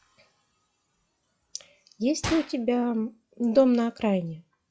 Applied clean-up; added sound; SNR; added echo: classical method log-MMSE.